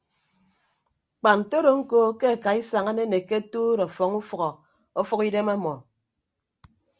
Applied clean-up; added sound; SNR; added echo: none; none; none; none.